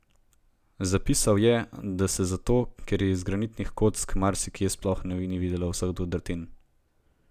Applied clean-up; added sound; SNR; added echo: none; none; none; none.